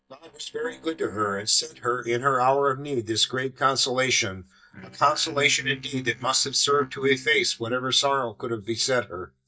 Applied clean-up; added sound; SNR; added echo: neural mask model DeepFilterNet 3.